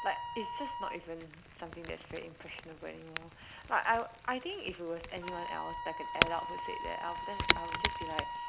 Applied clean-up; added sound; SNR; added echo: none; Wind instrument, woodwind instrument + Crack / Crackle; -1 dB; none.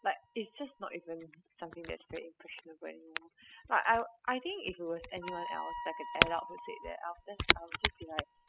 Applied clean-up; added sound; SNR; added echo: classical method spectral subtraction.